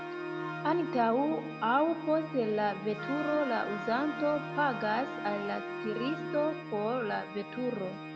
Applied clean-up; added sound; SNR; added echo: none; Organ + Wind instrument, woodwind instrument; 8 dB; none.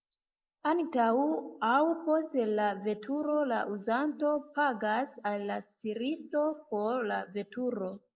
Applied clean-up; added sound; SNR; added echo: neural mask model Resemble Enhance denoiser.